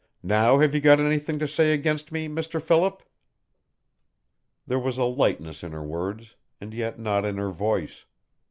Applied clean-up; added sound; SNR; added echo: none; none; none; none.